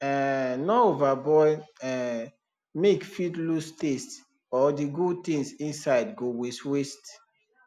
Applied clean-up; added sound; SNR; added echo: none; none; none; none.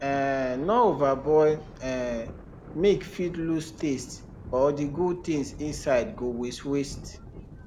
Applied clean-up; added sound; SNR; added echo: none; Thunder; 16 dB; none.